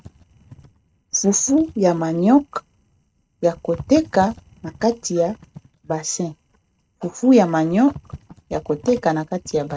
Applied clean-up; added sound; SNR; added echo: neural mask model RNNoise.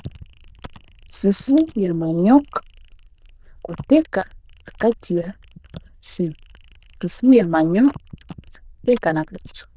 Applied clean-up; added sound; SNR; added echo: neural diffusion model UNIVERSE++.